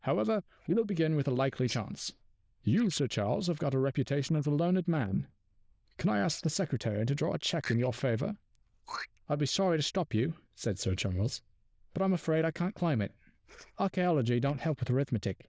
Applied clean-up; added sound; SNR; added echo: neural diffusion model UNIVERSE++.